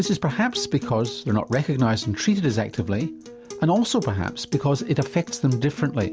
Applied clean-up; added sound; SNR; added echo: none; Acoustic guitar; 13 dB; none.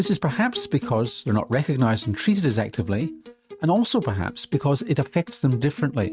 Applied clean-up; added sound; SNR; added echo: neural mask model RNNoise.